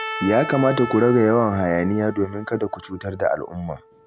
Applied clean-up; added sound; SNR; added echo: none; Trumpet; 13 dB; none.